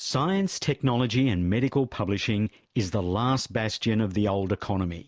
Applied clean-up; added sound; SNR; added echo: none; none; none; none.